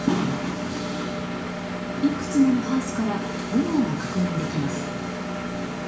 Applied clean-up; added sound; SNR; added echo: none; Engine; 4 dB; reverberation time 0.7 s.